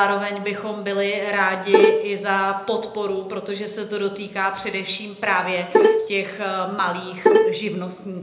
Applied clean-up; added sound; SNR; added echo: none; Bowed string instrument; -5 dB; reverberation time 0.7 s.